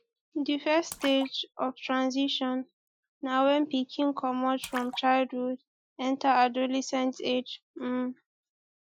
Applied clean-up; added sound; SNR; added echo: classical method Wiener filter.